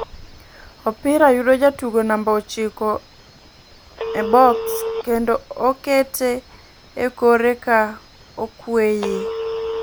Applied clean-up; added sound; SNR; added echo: none; Telephone; 11 dB; none.